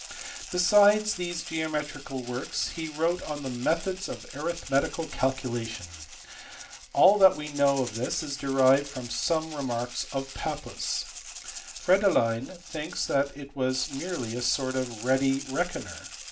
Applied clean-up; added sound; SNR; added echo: none; Rattle (instrument); 15 dB; reverberation time 0.3 s.